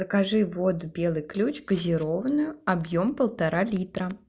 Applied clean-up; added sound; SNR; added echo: none; none; none; none.